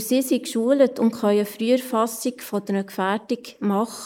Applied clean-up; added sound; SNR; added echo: neural mask model Resemble Enhance denoiser.